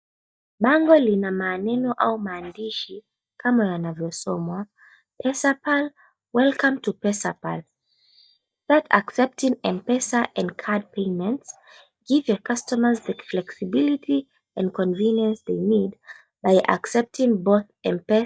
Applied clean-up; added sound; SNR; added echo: neural mask model DeepFilterNet 3.